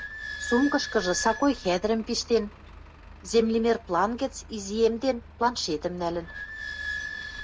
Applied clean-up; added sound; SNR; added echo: none; Squeak / Idling; 12 dB; none.